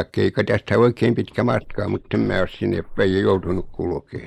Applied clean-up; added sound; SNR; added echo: neural mask model Resemble Enhance denoiser.